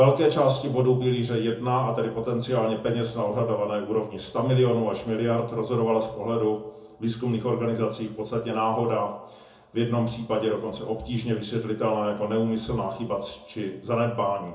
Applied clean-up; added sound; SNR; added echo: none; none; none; reverberation time 0.6 s.